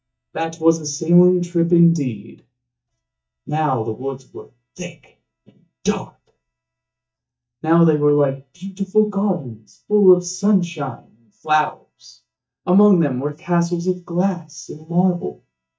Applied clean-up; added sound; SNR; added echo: neural mask model DeepFilterNet 3.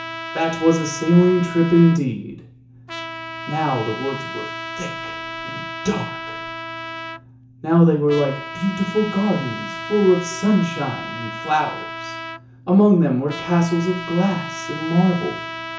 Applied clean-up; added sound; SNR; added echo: none; Trumpet; 11 dB; reverberation time 0.7 s.